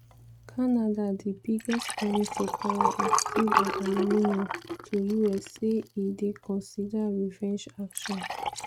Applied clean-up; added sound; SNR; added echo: neural mask model RNNoise.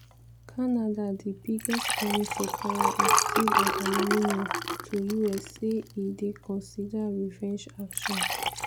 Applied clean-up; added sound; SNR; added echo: none; Liquid; 0 dB; none.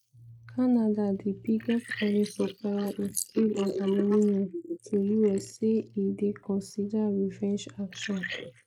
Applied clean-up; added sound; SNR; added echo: neural mask model Resemble Enhance denoiser.